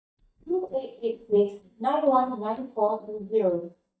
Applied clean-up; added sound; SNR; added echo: neural mask model DeepFilterNet 3.